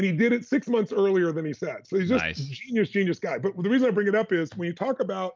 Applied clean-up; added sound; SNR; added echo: none; none; none; none.